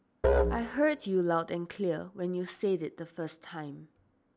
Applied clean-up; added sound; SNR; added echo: none; Musical instrument; 0 dB; none.